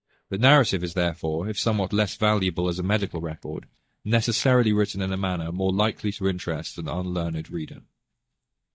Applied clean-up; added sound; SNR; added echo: neural mask model DeepFilterNet 3.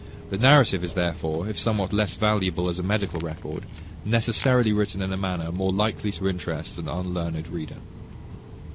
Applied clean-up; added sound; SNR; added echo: none; Walk, footsteps; 13 dB; none.